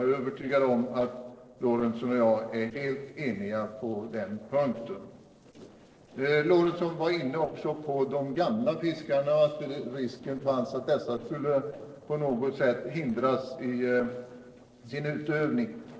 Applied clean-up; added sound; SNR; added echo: neural separator model SepFormer DNS4.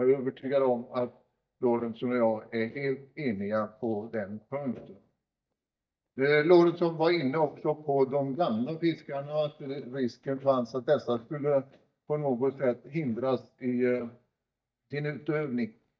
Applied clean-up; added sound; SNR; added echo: neural mask model DeepFilterNet 3.